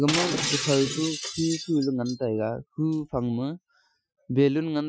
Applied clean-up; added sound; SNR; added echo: classical method Wiener filter.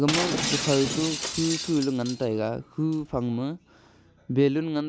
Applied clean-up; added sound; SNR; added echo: none; Shatter; 5 dB; none.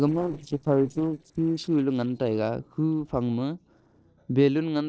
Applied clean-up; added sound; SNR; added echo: neural separator model SepFormer DNS4.